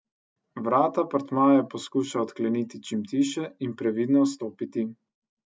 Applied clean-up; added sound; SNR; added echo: none; none; none; none.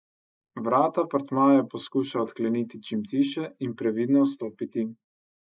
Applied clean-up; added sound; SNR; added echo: neural mask model Resemble Enhance denoiser.